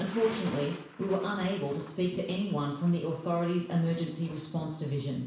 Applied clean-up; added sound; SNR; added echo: none; Thunder; 17 dB; reverberation time 0.7 s.